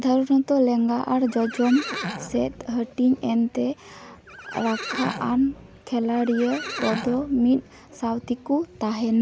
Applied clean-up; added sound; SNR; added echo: none; Livestock, farm animals, working animals; 12 dB; none.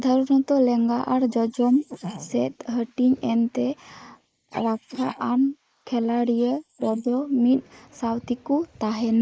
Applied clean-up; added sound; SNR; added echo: neural mask model Resemble Enhance denoiser.